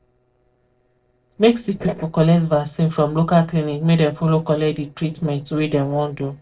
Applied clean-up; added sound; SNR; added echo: neural separator model SepFormer DNS4.